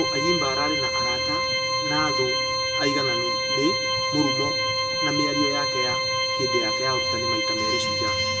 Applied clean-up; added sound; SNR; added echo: none; Organ; -5 dB; reverberation time 0.8 s.